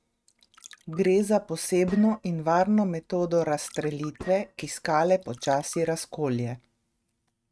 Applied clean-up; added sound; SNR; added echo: neural mask model RNNoise.